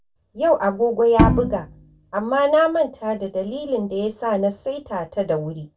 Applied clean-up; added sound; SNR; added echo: none; Bowed string instrument; 0 dB; reverberation time 0.1 s.